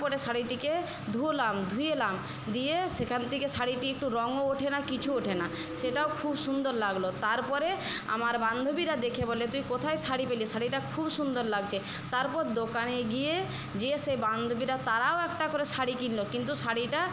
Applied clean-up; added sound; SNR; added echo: none; Fill (with liquid); 16 dB; none.